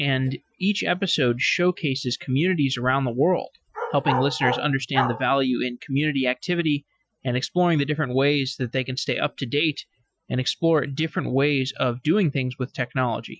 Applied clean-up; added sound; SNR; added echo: classical method Wiener filter.